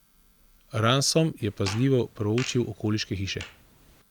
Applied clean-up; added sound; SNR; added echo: none; Fart; 16 dB; none.